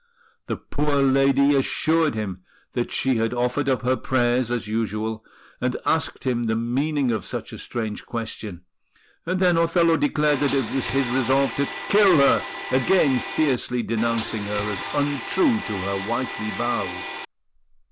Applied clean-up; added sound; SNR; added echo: none; Domestic sounds, home sounds; 9 dB; none.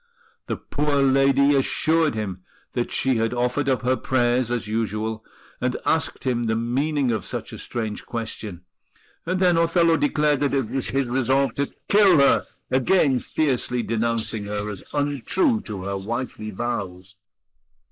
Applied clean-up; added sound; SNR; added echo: neural mask model Resemble Enhance denoiser.